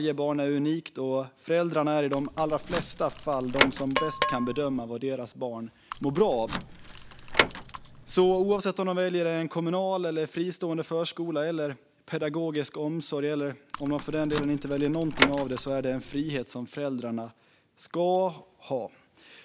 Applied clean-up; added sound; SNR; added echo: none; Percussion + Door / Car; 4 dB; none.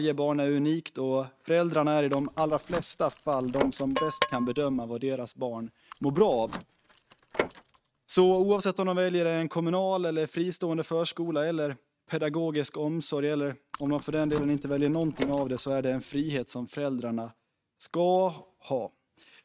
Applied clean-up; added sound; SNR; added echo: neural mask model RNNoise.